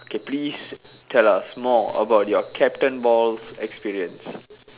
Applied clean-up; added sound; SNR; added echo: none; none; none; none.